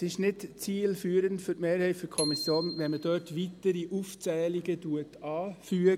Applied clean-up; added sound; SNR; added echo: none; Bicycle bell; 11 dB; none.